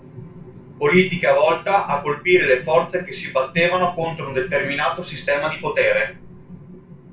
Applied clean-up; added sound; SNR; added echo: none; none; none; reverberation time 0.3 s.